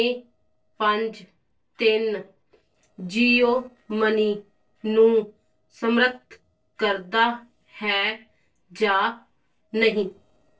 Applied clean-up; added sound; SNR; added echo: neural separator model SepFormer DNS4.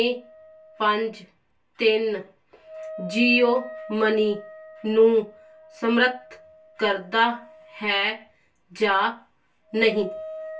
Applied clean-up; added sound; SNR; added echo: none; Wind instrument, woodwind instrument; 17 dB; reverberation time 0.1 s.